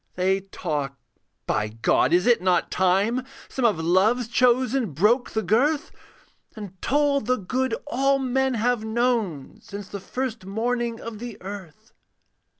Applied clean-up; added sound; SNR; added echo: none; none; none; none.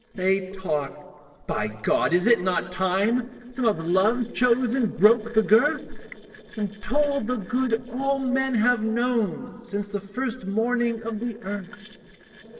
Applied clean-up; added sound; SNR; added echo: neural separator model SepFormer DNS4.